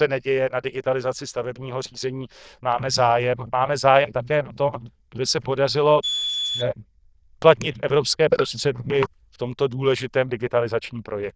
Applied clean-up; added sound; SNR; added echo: neural diffusion model UNIVERSE++.